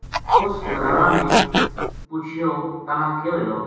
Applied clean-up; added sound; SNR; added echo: none; Zipper (clothing); -3 dB; reverberation time 1.1 s.